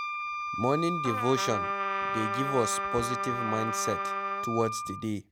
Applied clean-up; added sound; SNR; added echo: none; Wind instrument, woodwind instrument + Trumpet; 0 dB; none.